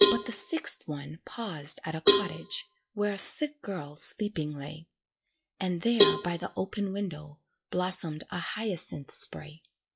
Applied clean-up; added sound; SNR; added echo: classical method log-MMSE.